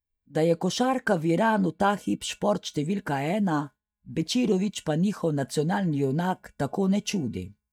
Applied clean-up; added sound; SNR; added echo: neural mask model DeepFilterNet 3.